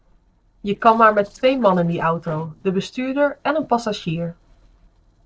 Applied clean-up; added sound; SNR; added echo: neural separator model SepFormer DNS4.